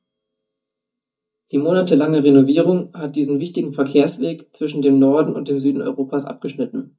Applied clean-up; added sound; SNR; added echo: neural mask model DeepFilterNet 3.